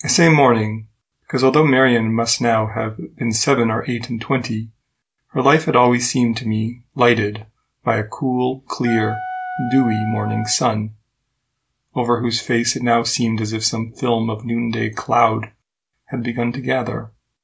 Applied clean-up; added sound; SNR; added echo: none; Wind instrument, woodwind instrument; 9 dB; none.